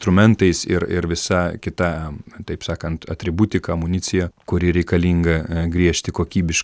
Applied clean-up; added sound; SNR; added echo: none; none; none; none.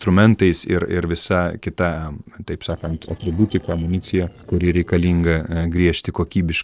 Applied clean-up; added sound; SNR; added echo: neural separator model SepFormer DNS4.